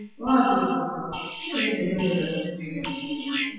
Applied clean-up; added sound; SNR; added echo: classical method WPE with log-MMSE.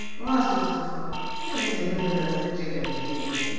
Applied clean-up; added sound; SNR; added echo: none; Alarm; 0 dB; reverberation time 2.1 s.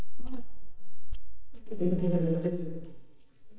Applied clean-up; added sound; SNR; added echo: neural mask model DeepFilterNet 3.